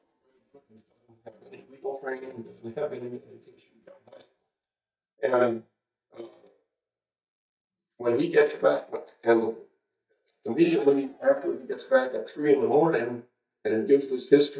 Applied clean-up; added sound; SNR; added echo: neural mask model DeepFilterNet 3.